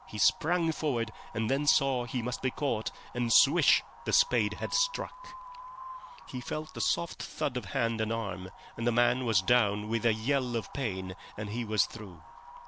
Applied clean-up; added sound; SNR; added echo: none; Wind; 18 dB; none.